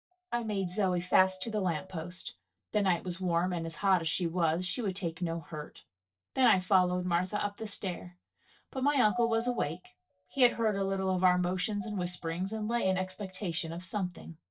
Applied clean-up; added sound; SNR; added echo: neural mask model DeepFilterNet 3.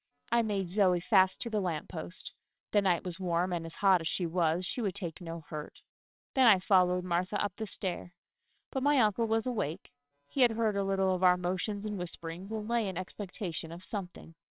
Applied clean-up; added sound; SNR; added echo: neural separator model SepFormer WHAMR!.